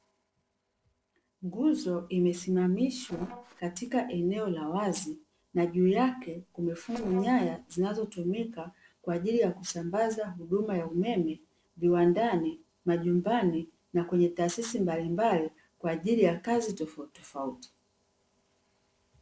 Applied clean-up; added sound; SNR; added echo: neural separator model SepFormer DNS4.